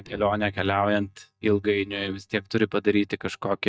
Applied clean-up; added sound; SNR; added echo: neural mask model DeepFilterNet 3.